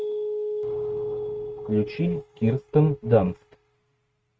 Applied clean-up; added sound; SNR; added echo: neural mask model RNNoise.